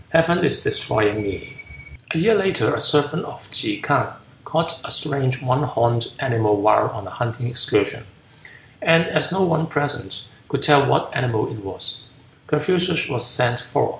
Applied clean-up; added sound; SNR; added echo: none; none; none; none.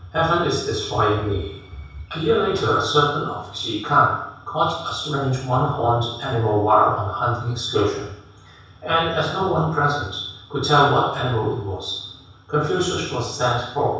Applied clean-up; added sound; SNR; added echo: none; none; none; reverberation time 0.7 s.